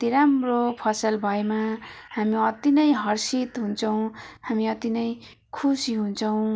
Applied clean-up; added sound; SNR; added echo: none; none; none; none.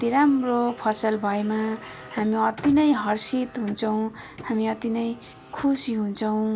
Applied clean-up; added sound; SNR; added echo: none; Car; 19 dB; none.